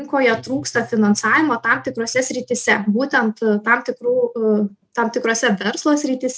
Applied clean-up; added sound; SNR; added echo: neural mask model RNNoise.